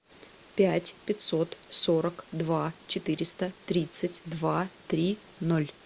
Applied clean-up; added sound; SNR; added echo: none; none; none; none.